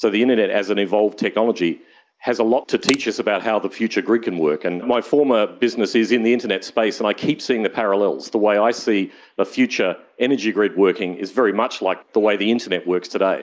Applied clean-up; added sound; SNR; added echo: neural mask model Resemble Enhance denoiser.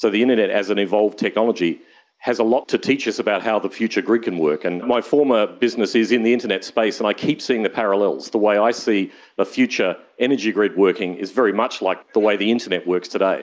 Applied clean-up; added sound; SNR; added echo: none; none; none; none.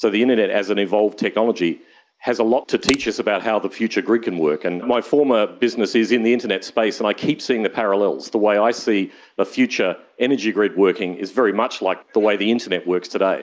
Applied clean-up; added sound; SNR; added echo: none; Crack; 9 dB; none.